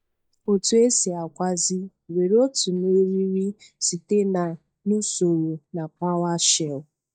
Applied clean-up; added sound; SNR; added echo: neural mask model DeepFilterNet 3.